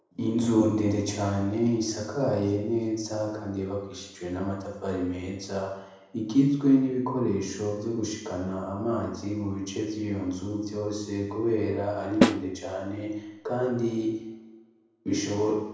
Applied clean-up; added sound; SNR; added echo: none; Snare drum; 0 dB; reverberation time 0.9 s.